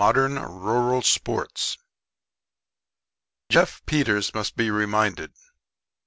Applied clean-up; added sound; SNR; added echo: none; none; none; none.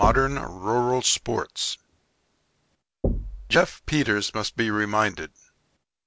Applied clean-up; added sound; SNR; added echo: none; Knock; 8 dB; none.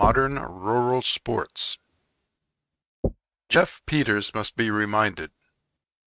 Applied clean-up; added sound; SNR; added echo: neural mask model RNNoise.